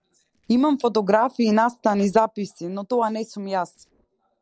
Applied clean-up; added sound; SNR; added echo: neural separator model SepFormer DNS4.